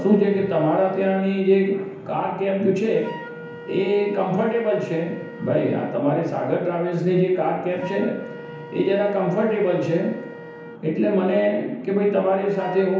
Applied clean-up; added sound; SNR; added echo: none; Wind instrument, woodwind instrument; 19 dB; reverberation time 1.0 s.